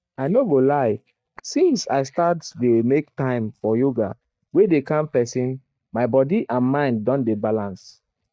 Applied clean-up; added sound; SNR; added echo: neural mask model DeepFilterNet 3.